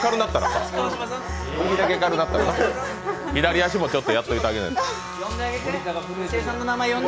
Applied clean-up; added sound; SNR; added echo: none; Trumpet; 13 dB; none.